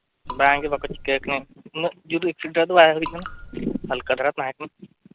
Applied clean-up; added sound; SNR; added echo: none; Raindrop / Drip; 14 dB; none.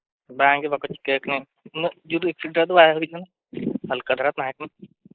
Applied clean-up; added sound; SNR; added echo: neural mask model Resemble Enhance denoiser.